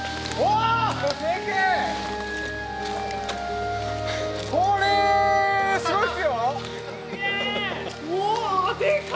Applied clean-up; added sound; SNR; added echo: none; none; none; none.